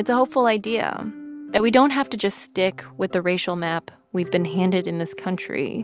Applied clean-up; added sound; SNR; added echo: none; none; none; none.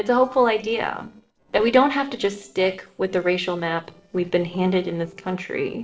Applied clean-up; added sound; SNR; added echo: neural separator model SepFormer DNS4.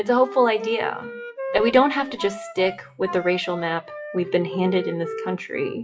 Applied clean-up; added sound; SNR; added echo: classical method WPE with log-MMSE.